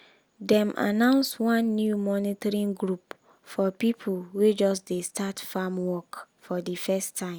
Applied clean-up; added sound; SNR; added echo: none; none; none; none.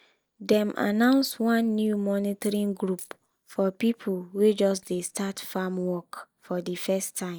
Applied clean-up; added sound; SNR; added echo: neural mask model DeepFilterNet 3.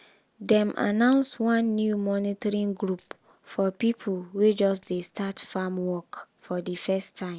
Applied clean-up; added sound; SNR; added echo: none; Coin (dropping); 17 dB; none.